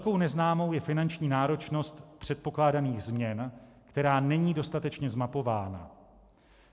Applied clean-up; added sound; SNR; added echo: none; none; none; none.